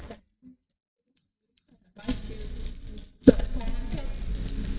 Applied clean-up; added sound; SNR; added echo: neural mask model DeepFilterNet 3.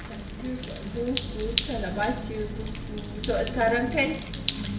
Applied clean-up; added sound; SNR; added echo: none; Drip; 10 dB; reverberation time 0.7 s.